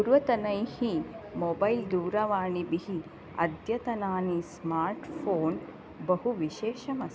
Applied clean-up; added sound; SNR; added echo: none; none; none; none.